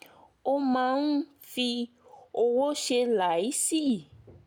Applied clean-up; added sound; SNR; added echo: none; none; none; none.